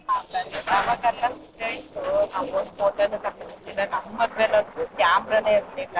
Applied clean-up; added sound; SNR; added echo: neural separator model SepFormer DNS4.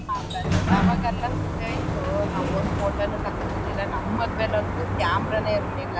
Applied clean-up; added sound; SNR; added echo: none; Sliding door; -3 dB; none.